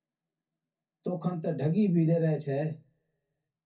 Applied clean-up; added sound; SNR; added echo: none; none; none; reverberation time 0.3 s.